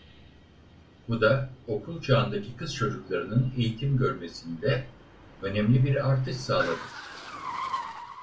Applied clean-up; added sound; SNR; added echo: none; Car; 13 dB; reverberation time 0.3 s.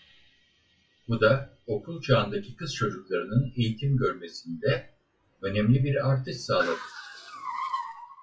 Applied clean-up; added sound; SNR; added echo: classical method WPE with log-MMSE.